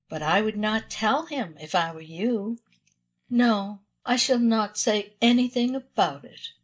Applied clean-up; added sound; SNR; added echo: neural mask model DeepFilterNet 3.